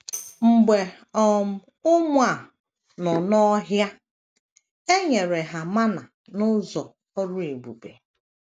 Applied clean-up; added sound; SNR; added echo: none; Tambourine; 18 dB; none.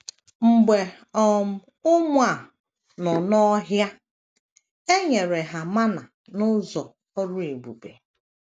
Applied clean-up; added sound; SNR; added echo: none; none; none; none.